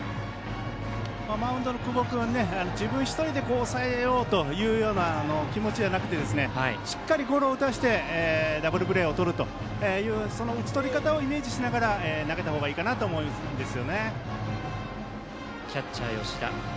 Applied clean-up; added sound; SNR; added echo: none; none; none; none.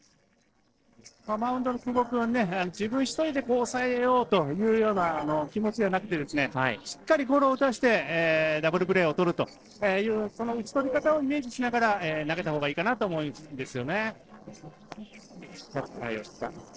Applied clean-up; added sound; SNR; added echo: neural separator model SepFormer DNS4.